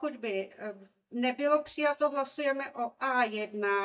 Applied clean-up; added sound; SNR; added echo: neural mask model DeepFilterNet 3.